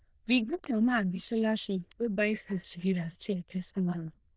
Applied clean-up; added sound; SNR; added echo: neural diffusion model UNIVERSE++.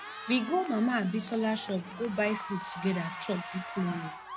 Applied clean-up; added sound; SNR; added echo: none; Cheering + Engine / Car; 10 dB; none.